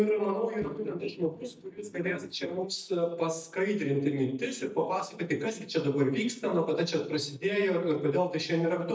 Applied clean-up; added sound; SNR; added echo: neural mask model DeepFilterNet 3.